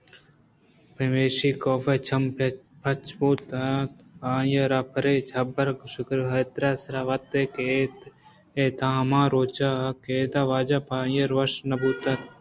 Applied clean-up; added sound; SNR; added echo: none; none; none; none.